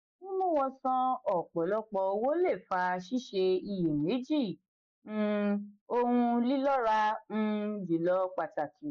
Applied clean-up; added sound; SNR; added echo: neural mask model Resemble Enhance denoiser.